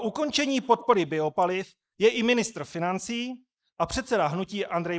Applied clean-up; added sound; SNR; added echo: neural mask model Resemble Enhance denoiser.